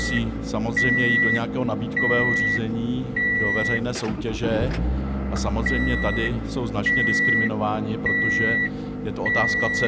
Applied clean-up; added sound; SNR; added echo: none; Motor vehicle (road) / Engine; -4 dB; none.